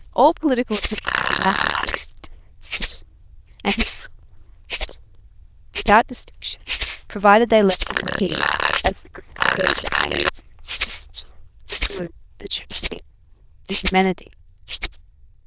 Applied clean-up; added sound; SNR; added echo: neural diffusion model UNIVERSE++.